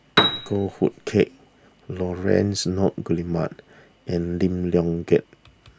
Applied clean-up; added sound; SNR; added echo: none; Piano; 0 dB; none.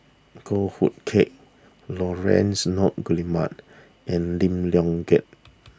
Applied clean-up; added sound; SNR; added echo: none; none; none; none.